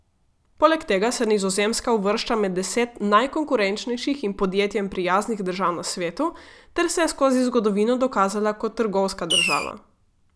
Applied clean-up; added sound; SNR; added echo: none; Fireworks; -1 dB; none.